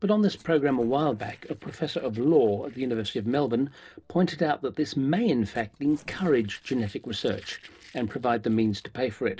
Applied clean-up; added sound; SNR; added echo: neural separator model SepFormer DNS4.